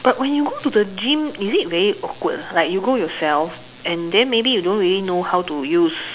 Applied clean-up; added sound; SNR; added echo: none; none; none; none.